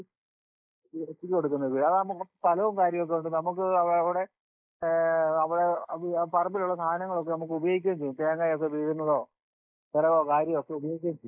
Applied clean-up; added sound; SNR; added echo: neural mask model Resemble Enhance denoiser.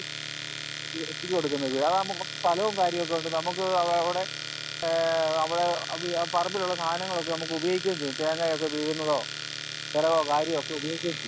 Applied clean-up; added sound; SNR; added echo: none; Domestic sounds, home sounds; 8 dB; none.